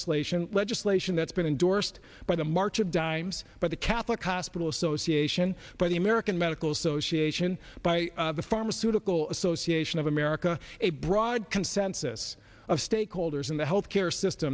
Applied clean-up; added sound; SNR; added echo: none; none; none; none.